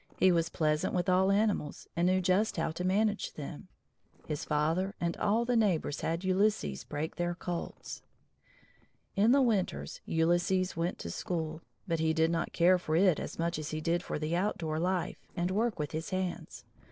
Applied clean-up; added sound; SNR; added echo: neural separator model SepFormer DNS4.